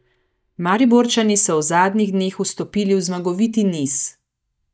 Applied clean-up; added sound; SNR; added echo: neural mask model DeepFilterNet 3.